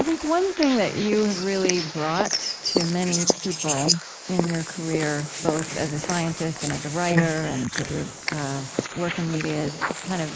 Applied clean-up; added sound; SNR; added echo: neural mask model Resemble Enhance denoiser.